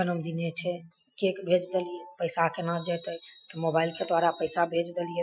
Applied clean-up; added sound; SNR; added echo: classical method Wiener filter.